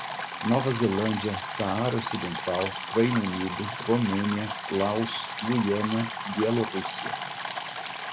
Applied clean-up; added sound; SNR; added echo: none; Stream; 6 dB; none.